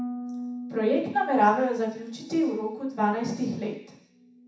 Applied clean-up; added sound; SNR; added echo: none; Harp; 13 dB; reverberation time 0.7 s.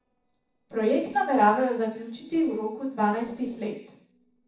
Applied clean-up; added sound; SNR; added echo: neural separator model SepFormer DNS4.